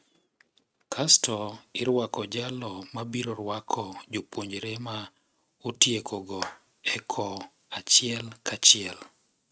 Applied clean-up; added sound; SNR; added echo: neural mask model RNNoise.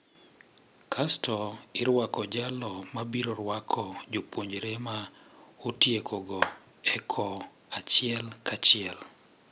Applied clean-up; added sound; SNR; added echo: none; Clapping; 7 dB; none.